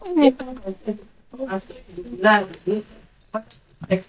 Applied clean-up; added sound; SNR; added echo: neural mask model DeepFilterNet 3.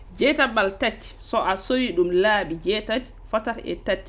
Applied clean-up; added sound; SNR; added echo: none; none; none; none.